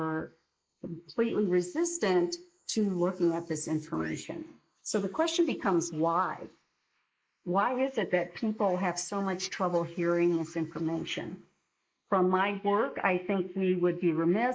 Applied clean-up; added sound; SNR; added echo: neural mask model Resemble Enhance denoiser.